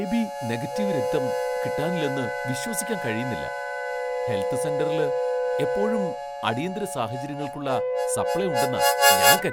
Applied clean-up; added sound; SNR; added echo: none; Wind instrument, woodwind instrument + Harmonica; -5 dB; none.